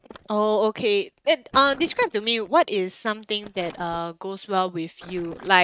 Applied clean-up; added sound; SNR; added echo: neural mask model RNNoise.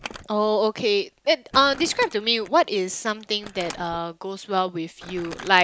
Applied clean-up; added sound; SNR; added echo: none; Crumpling, crinkling; 19 dB; none.